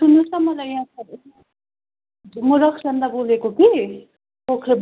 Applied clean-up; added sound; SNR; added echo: none; none; none; none.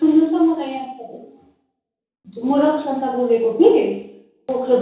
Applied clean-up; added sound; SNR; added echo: none; none; none; reverberation time 0.7 s.